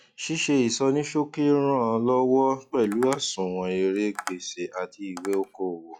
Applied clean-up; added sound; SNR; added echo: classical method log-MMSE.